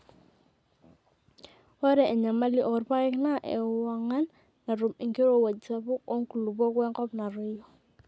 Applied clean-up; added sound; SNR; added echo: none; none; none; none.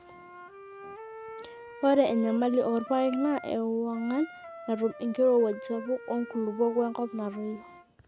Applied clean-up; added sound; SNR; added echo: none; Wind instrument, woodwind instrument; 15 dB; none.